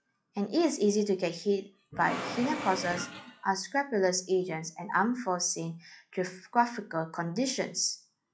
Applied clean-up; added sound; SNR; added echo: classical method log-MMSE.